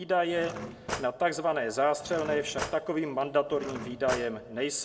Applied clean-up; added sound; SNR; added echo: none; Cutlery, silverware / Drawer open or close; 10 dB; reverberation time 0.3 s.